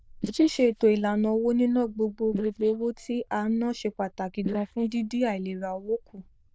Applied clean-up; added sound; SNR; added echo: neural diffusion model UNIVERSE++.